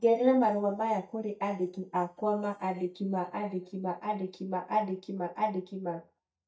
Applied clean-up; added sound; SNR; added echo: neural mask model DeepFilterNet 3.